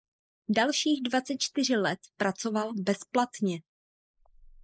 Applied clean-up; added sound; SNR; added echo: neural mask model Resemble Enhance denoiser.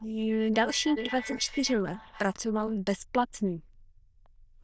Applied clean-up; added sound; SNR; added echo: neural diffusion model UNIVERSE++.